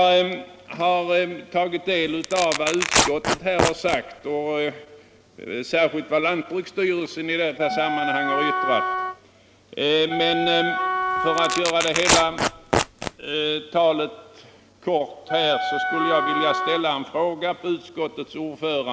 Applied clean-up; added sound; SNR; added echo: none; Wind instrument, woodwind instrument + Tearing; 1 dB; none.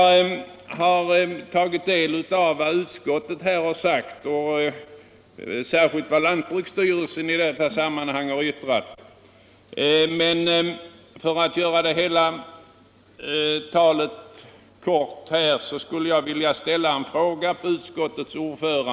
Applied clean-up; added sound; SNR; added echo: none; none; none; none.